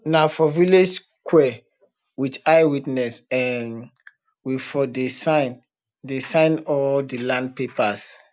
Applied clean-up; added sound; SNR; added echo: none; none; none; none.